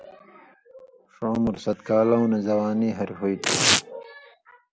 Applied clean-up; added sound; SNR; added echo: none; Tearing; -1 dB; none.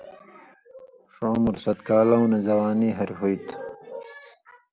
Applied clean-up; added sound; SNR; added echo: none; none; none; none.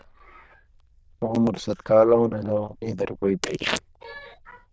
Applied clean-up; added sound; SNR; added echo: neural diffusion model UNIVERSE++.